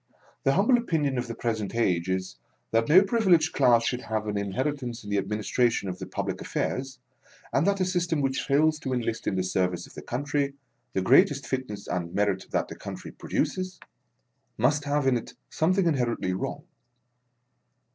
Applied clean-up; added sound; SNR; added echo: neural separator model SepFormer DNS4.